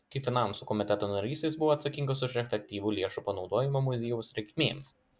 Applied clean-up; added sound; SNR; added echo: none; none; none; none.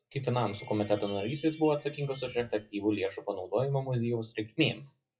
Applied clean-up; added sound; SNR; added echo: classical method WPE with log-MMSE.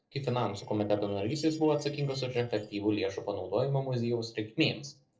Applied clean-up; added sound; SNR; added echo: neural separator model SepFormer DNS4.